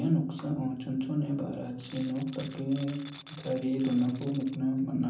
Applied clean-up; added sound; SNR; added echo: none; Tools; 17 dB; reverberation time 0.6 s.